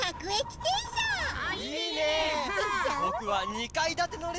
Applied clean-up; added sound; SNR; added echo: none; Chicken, rooster; 6 dB; none.